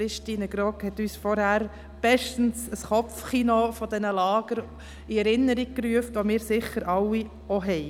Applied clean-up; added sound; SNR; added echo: none; Musical instrument; 18 dB; none.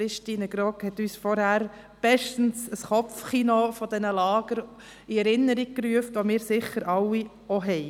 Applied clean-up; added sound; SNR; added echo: none; none; none; none.